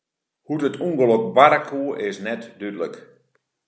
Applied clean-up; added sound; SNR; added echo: none; none; none; none.